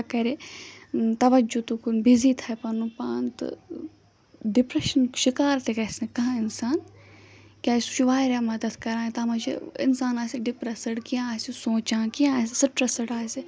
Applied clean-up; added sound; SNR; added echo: none; none; none; none.